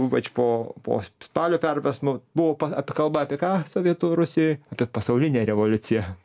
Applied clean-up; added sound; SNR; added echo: none; none; none; none.